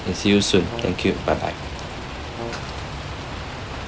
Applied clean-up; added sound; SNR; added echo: none; Rain + Brass instrument; 11 dB; none.